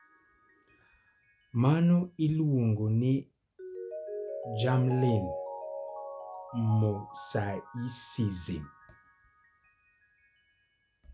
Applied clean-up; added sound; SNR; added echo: none; Mallet percussion; 12 dB; none.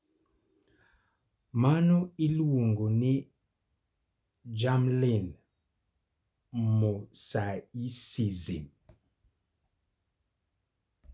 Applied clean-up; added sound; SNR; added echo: none; none; none; none.